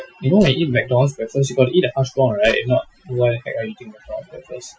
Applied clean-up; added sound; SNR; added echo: classical method Wiener filter.